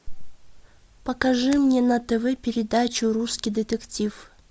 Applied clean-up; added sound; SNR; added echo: none; none; none; none.